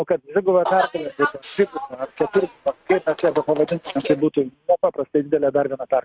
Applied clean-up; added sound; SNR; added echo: neural mask model RNNoise.